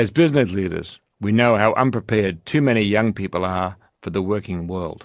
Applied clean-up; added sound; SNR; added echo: none; none; none; none.